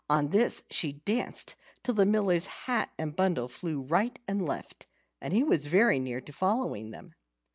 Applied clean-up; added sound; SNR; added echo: none; none; none; none.